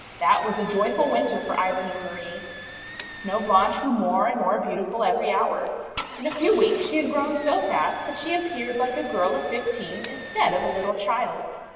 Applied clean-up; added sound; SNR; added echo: none; Engine starting / Car; 13 dB; reverberation time 2.5 s.